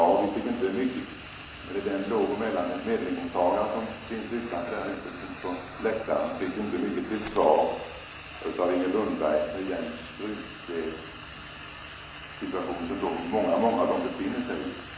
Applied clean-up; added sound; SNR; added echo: none; Frying (food); 11 dB; reverberation time 1.0 s.